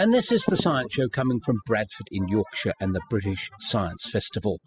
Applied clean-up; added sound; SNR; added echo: classical method spectral subtraction.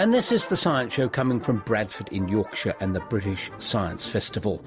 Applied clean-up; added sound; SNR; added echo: none; none; none; none.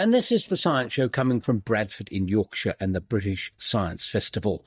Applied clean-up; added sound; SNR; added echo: neural mask model DeepFilterNet 3.